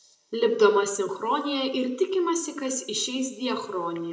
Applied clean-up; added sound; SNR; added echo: none; none; none; reverberation time 0.7 s.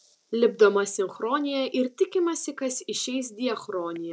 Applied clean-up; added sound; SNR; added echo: none; none; none; none.